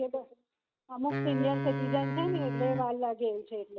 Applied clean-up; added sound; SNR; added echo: neural mask model RNNoise.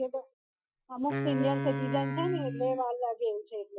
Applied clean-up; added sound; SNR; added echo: classical method Wiener filter.